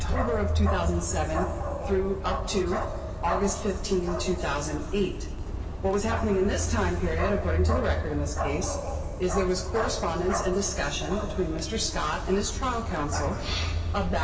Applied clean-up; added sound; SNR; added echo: none; Bark; 1 dB; reverberation time 2.3 s.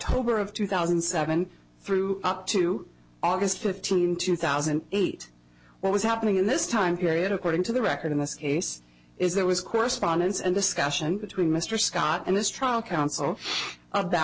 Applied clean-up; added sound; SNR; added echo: none; none; none; none.